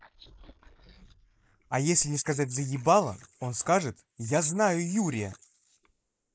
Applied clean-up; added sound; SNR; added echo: neural mask model Resemble Enhance denoiser.